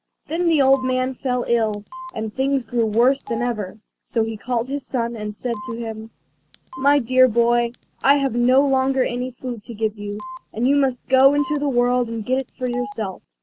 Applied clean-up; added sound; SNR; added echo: none; Telephone; 18 dB; none.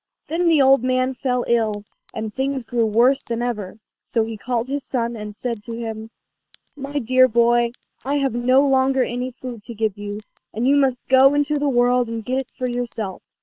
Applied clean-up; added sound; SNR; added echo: neural separator model SepFormer WHAM!.